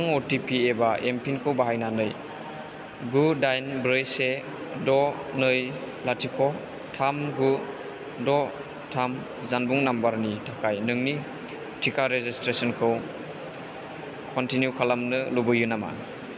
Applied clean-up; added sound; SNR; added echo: none; none; none; none.